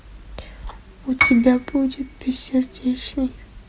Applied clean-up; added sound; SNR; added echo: none; Piano; 4 dB; none.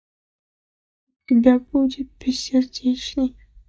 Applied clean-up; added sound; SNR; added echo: neural mask model DeepFilterNet 3.